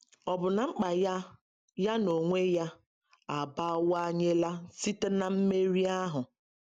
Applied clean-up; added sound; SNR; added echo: none; none; none; none.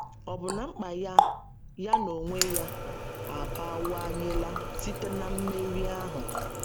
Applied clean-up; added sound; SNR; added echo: none; Water tap, faucet; -4 dB; none.